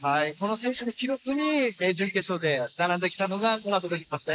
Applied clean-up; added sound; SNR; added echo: neural mask model Resemble Enhance denoiser.